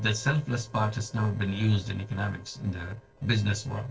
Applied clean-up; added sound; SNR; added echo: neural separator model SepFormer DNS4.